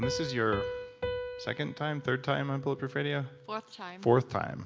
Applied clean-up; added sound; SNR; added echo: none; Piano; 8 dB; none.